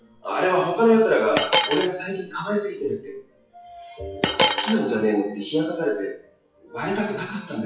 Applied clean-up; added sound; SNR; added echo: classical method WPE with log-MMSE.